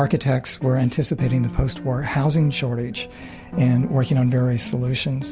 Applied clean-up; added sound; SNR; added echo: none; none; none; none.